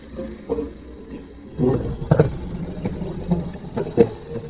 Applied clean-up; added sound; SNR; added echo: neural mask model DeepFilterNet 3.